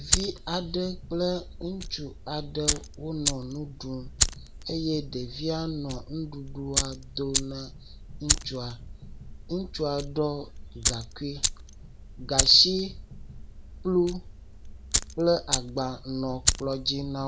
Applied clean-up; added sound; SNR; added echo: none; Fire; 2 dB; none.